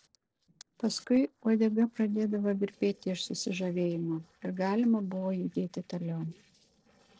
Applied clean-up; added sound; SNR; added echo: neural separator model SepFormer DNS4.